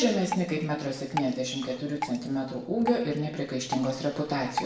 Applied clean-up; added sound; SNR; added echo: none; Drip; 10 dB; reverberation time 0.8 s.